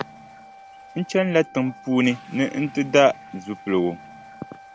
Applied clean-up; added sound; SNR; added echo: none; Wind instrument, woodwind instrument + Toilet flush / Water; 20 dB; none.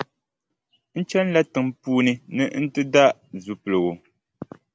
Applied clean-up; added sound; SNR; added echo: none; none; none; none.